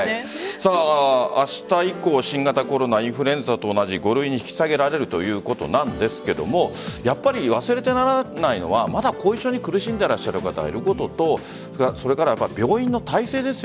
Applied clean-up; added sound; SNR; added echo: none; none; none; none.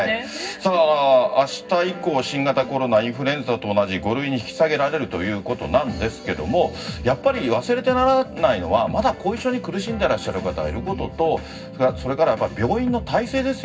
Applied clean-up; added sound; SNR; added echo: none; none; none; reverberation time 0.4 s.